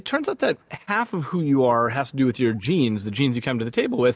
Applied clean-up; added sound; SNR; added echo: neural mask model DeepFilterNet 3.